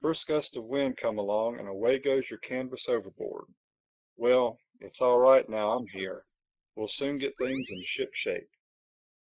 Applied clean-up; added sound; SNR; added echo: neural mask model Resemble Enhance denoiser.